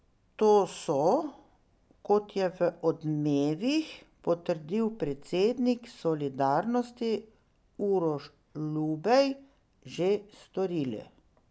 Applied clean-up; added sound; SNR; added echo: none; none; none; none.